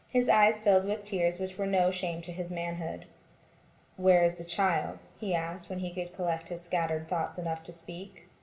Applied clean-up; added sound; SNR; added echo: none; none; none; reverberation time 0.5 s.